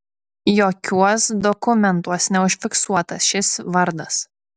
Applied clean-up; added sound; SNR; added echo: none; none; none; none.